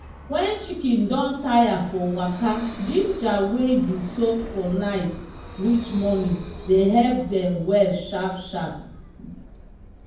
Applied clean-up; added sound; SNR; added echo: none; Vehicle; 16 dB; reverberation time 0.9 s.